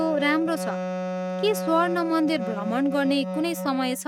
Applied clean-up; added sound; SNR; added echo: neural mask model RNNoise.